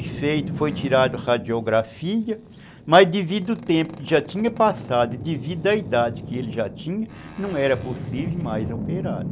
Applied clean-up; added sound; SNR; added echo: none; Boat, Water vehicle; 10 dB; none.